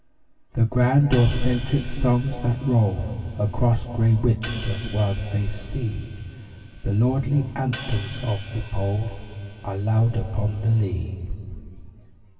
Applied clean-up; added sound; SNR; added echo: none; Hi-hat; 16 dB; reverberation time 3.0 s.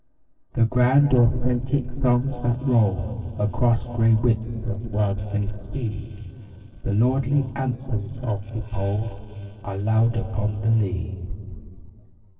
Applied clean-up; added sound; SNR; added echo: neural separator model SepFormer DNS4.